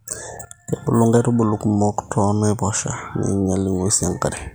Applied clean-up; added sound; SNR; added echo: none; none; none; none.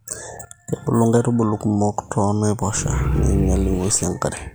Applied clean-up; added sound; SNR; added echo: none; Growling; 1 dB; none.